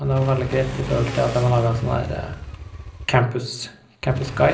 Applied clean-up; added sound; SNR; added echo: none; Motorcycle / Accelerating, revving, vroom; 10 dB; reverberation time 0.5 s.